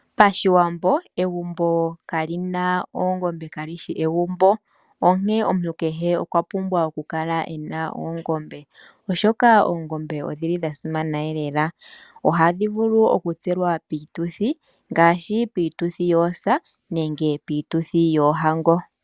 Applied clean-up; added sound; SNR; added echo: none; none; none; none.